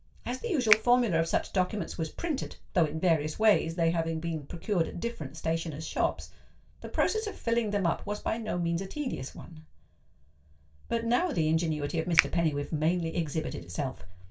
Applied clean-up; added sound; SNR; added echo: none; Finger snapping; 0 dB; reverberation time 0.2 s.